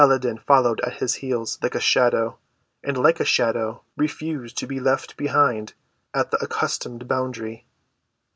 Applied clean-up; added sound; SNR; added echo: none; none; none; none.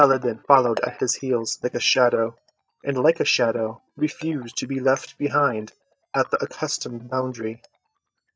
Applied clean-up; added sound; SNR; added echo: neural mask model DeepFilterNet 3.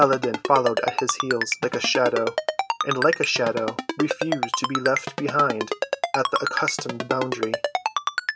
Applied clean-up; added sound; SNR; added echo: none; Ringtone; 3 dB; none.